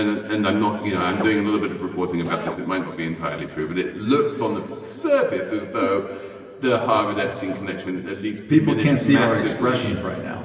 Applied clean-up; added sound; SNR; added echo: none; Drill; 11 dB; reverberation time 2.3 s.